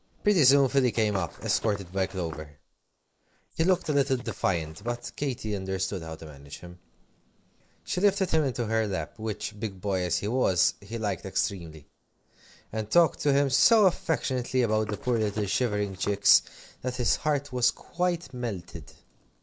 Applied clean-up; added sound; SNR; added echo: neural mask model Resemble Enhance denoiser.